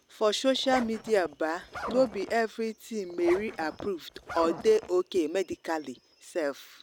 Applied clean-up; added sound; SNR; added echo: none; Zipper (clothing); 12 dB; none.